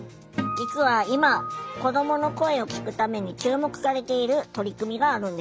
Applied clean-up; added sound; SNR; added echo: none; Acoustic guitar; 8 dB; none.